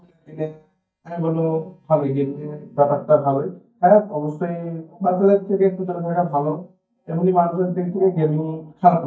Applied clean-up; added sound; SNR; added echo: neural mask model DeepFilterNet 3.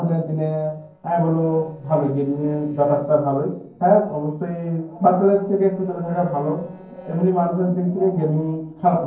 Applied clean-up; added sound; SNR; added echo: neural separator model SepFormer DNS4.